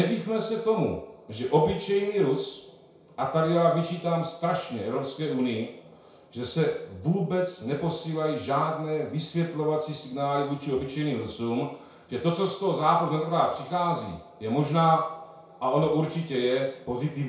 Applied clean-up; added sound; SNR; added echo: none; none; none; reverberation time 0.5 s.